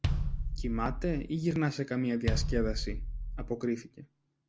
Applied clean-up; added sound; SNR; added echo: none; Bass drum; 0 dB; none.